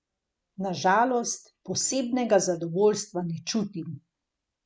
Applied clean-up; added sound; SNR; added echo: none; none; none; none.